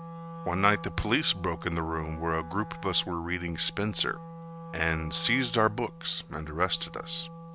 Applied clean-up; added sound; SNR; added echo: none; Wind instrument, woodwind instrument; 12 dB; none.